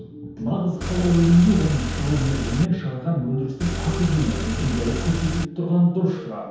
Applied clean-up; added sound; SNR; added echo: none; Car; 5 dB; reverberation time 0.9 s.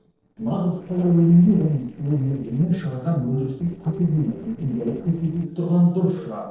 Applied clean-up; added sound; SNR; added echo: neural separator model SepFormer DNS4.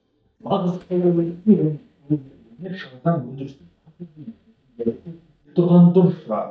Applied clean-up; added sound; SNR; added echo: neural mask model DeepFilterNet 3.